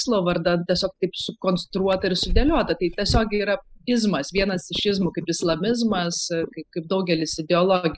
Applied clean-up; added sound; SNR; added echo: classical method spectral subtraction.